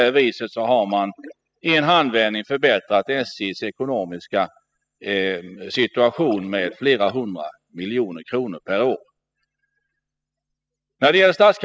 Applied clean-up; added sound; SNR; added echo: classical method spectral subtraction.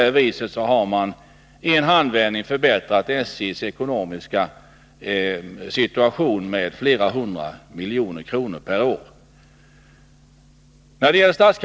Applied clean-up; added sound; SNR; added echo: none; none; none; none.